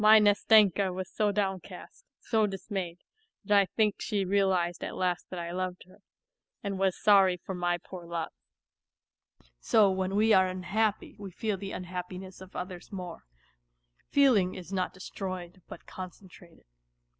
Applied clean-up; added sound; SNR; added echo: none; none; none; none.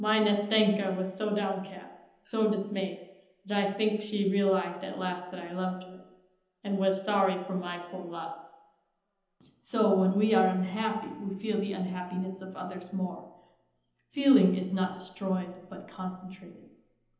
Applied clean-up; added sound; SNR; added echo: none; none; none; reverberation time 0.9 s.